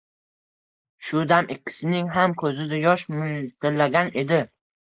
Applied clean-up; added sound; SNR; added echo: neural mask model Resemble Enhance denoiser.